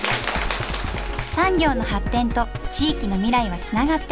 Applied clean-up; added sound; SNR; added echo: none; none; none; none.